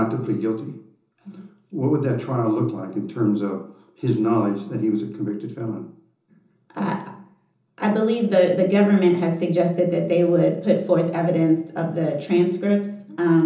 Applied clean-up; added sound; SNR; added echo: none; none; none; reverberation time 0.6 s.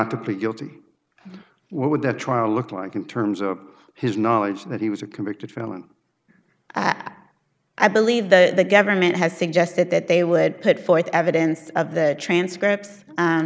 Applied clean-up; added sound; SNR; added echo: none; none; none; none.